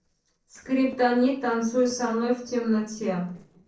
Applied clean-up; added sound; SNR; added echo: neural separator model SepFormer DNS4.